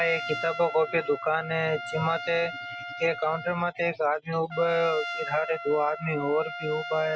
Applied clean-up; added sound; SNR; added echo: none; Trumpet; 10 dB; none.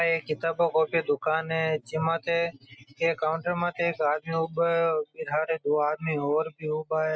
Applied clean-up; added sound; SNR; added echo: none; none; none; none.